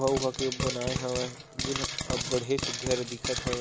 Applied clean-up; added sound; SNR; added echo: none; Frying (food); 2 dB; none.